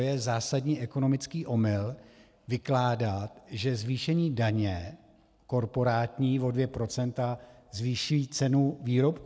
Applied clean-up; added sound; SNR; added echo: none; none; none; none.